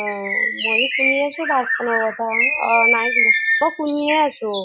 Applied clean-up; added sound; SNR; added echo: classical method Wiener filter.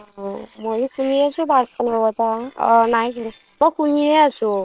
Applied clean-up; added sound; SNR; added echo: neural separator model SepFormer WHAM!.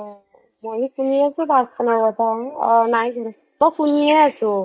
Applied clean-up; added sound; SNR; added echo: neural mask model DeepFilterNet 3.